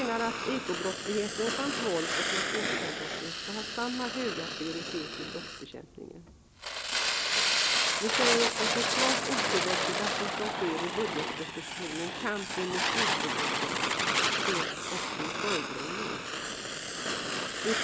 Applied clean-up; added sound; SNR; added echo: none; Fire; -4 dB; none.